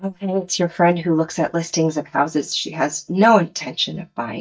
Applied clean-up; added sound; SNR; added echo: neural mask model DeepFilterNet 3.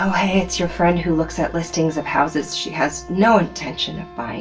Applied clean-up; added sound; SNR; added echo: none; Wind instrument, woodwind instrument; 20 dB; reverberation time 0.2 s.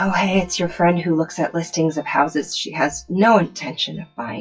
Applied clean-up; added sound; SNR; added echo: classical method WPE with log-MMSE.